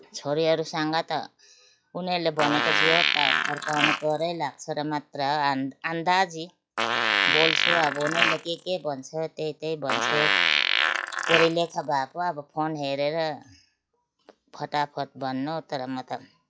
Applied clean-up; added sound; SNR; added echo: classical method log-MMSE.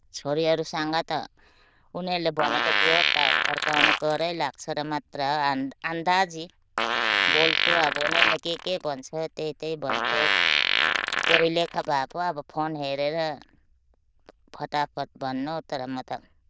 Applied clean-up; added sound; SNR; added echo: neural diffusion model UNIVERSE++.